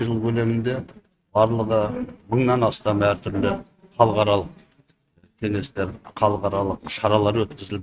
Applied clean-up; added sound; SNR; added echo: neural mask model RNNoise.